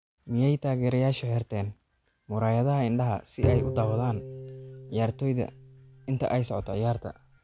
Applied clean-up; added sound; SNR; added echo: none; Bowed string instrument; 6 dB; none.